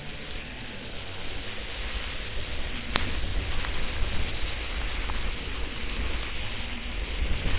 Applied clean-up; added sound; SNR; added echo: neural separator model SepFormer WHAMR!.